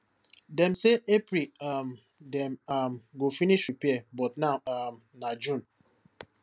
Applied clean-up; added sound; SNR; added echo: none; none; none; none.